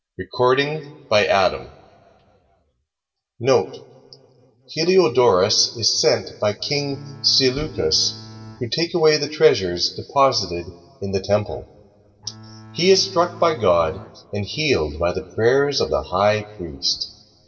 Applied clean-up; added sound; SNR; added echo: none; Bowed string instrument; 19 dB; reverberation time 1.6 s.